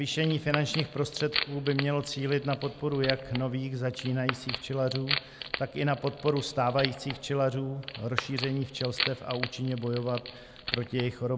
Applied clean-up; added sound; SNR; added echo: none; Wood; 7 dB; none.